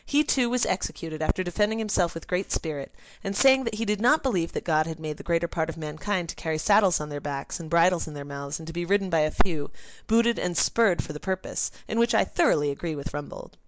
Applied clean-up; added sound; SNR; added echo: none; none; none; none.